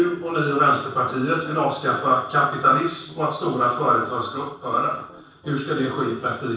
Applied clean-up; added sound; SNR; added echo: neural separator model SepFormer DNS4.